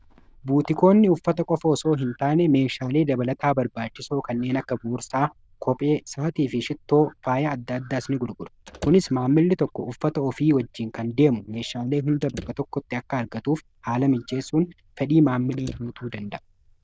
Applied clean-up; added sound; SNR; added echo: neural diffusion model UNIVERSE++.